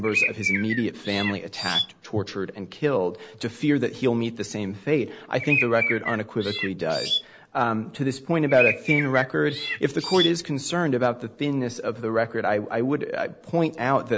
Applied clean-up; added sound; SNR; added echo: none; Bird; 3 dB; none.